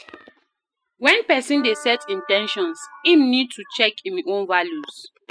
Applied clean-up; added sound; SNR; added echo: classical method spectral subtraction.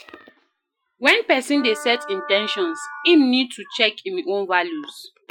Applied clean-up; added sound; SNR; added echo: classical method Wiener filter.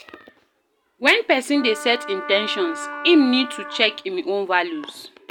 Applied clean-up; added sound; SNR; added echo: none; Wind instrument, woodwind instrument; 12 dB; none.